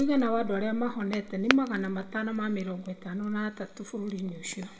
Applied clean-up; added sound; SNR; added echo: none; Crackle; 11 dB; reverberation time 1.9 s.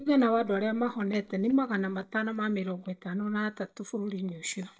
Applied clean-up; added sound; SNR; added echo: neural mask model DeepFilterNet 3.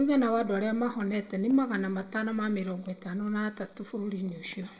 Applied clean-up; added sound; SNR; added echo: neural separator model SepFormer DNS4.